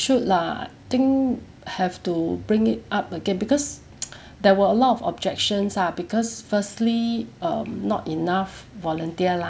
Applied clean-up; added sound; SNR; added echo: none; none; none; none.